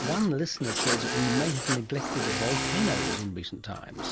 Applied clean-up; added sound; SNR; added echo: none; Writing + Engine / Mechanisms; 1 dB; none.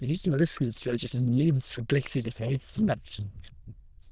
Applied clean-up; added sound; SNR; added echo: neural diffusion model UNIVERSE++.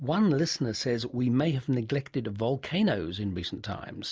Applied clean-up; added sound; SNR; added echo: none; none; none; none.